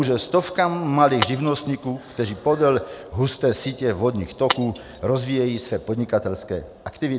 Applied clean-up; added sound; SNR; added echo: none; Shatter; 13 dB; none.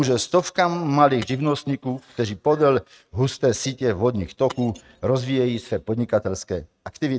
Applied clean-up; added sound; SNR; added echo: neural mask model RNNoise.